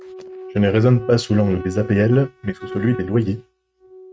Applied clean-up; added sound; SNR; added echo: neural mask model RNNoise.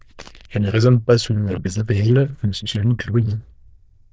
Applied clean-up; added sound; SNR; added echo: neural diffusion model UNIVERSE++.